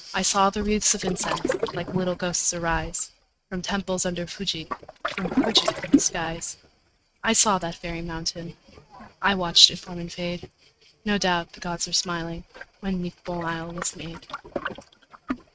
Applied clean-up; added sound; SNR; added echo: neural mask model RNNoise.